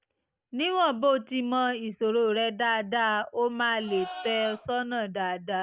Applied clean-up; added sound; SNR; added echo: none; Livestock, farm animals, working animals; 14 dB; none.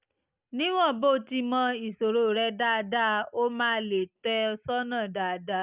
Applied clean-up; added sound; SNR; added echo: none; none; none; none.